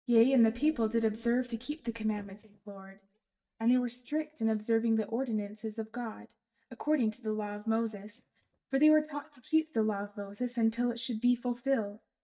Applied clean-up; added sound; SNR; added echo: neural mask model DeepFilterNet 3.